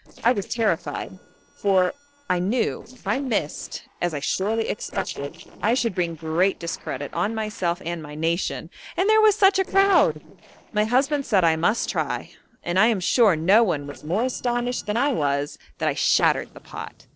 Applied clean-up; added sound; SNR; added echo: neural separator model SepFormer DNS4.